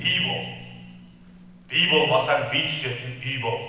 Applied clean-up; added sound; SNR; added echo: none; Drum; 18 dB; none.